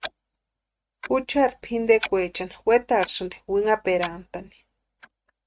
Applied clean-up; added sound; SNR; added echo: neural mask model RNNoise.